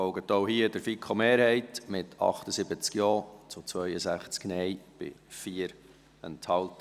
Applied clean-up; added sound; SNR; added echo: none; none; none; none.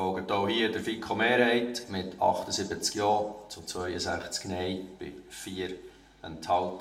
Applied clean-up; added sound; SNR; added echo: none; none; none; reverberation time 0.5 s.